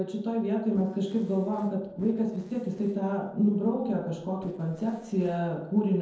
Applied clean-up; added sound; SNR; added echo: neural separator model SepFormer DNS4.